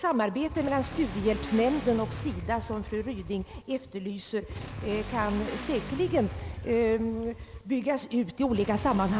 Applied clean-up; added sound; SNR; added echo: none; Motorcycle / Accelerating, revving, vroom; 10 dB; none.